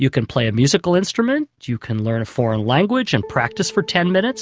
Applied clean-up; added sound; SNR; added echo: none; none; none; none.